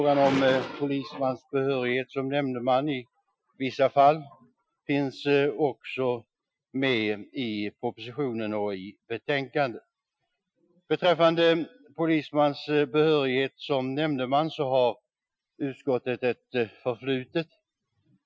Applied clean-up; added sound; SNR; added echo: classical method Wiener filter.